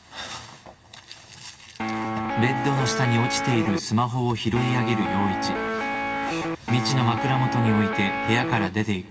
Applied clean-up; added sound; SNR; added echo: none; Guitar; 1 dB; reverberation time 2.4 s.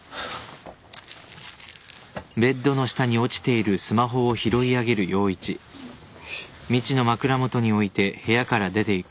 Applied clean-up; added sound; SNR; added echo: none; none; none; none.